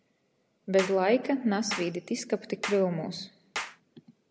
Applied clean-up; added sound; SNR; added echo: none; Clapping; 12 dB; none.